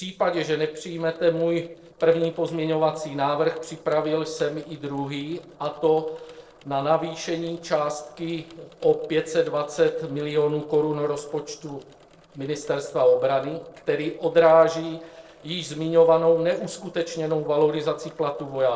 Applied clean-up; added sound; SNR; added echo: neural separator model SepFormer DNS4.